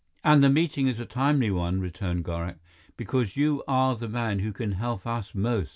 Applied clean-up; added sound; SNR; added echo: none; none; none; none.